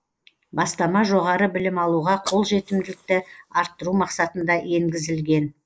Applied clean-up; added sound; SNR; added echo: neural mask model Resemble Enhance denoiser.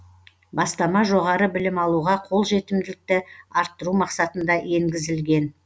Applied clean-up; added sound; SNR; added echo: none; none; none; none.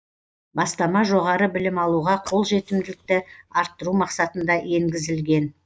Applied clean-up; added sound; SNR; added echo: neural mask model DeepFilterNet 3.